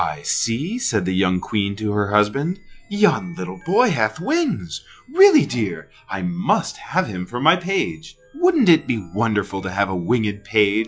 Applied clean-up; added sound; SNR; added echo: classical method log-MMSE.